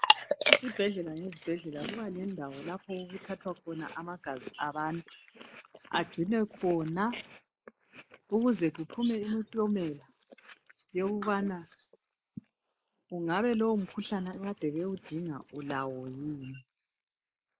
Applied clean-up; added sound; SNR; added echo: neural mask model Resemble Enhance denoiser.